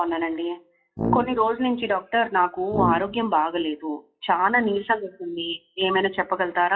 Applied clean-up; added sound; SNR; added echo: classical method WPE with log-MMSE.